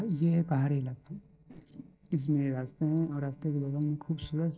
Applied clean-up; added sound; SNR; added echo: neural separator model SepFormer DNS4.